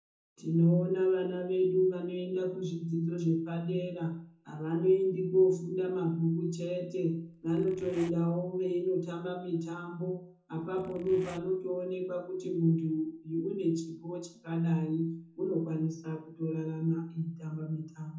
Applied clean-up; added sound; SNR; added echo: none; Zipper (clothing); 20 dB; reverberation time 0.5 s.